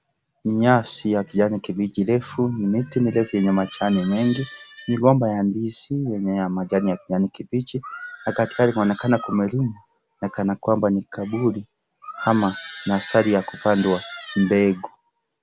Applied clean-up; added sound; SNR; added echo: none; none; none; none.